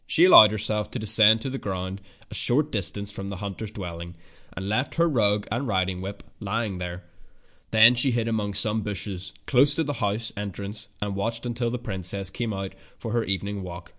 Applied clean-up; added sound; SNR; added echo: none; none; none; none.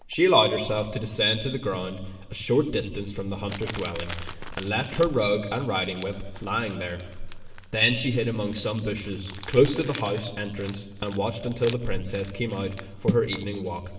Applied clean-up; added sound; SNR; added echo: none; Crumpling, crinkling; 15 dB; reverberation time 1.9 s.